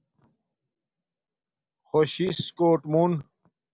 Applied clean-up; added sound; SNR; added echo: none; none; none; none.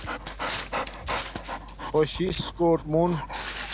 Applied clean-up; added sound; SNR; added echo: none; Dog; 6 dB; none.